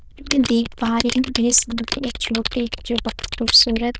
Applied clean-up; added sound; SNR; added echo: neural diffusion model UNIVERSE++.